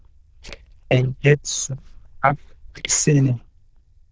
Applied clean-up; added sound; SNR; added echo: neural diffusion model UNIVERSE++.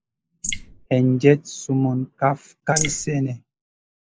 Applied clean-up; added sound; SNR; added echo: neural mask model Resemble Enhance denoiser.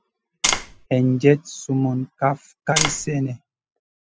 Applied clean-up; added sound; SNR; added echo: classical method spectral subtraction.